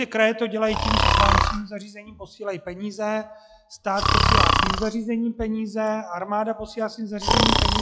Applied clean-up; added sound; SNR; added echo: classical method log-MMSE.